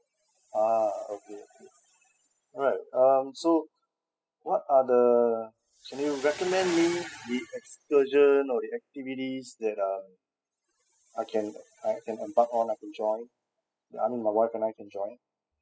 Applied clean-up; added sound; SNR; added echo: classical method spectral subtraction.